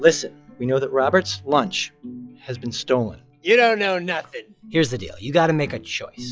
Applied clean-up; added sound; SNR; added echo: classical method log-MMSE.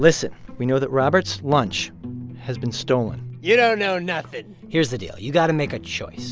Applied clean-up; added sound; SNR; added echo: none; none; none; none.